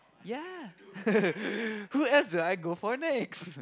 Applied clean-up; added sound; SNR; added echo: none; none; none; none.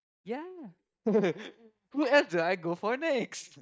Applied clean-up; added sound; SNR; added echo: neural mask model DeepFilterNet 3.